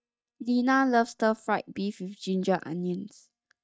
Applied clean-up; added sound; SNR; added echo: neural mask model DeepFilterNet 3.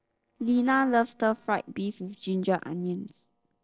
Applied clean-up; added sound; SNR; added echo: neural separator model SepFormer DNS4.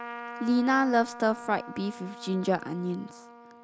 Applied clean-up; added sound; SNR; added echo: none; Trumpet; 14 dB; none.